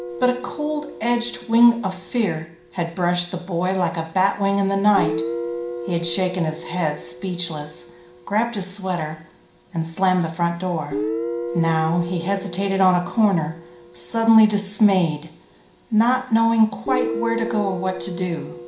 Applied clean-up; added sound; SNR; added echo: none; Guitar; 11 dB; reverberation time 0.5 s.